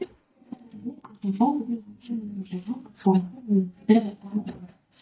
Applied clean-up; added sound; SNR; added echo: neural mask model DeepFilterNet 3.